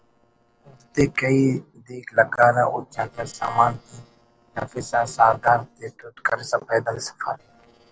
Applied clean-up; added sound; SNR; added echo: neural separator model SepFormer DNS4.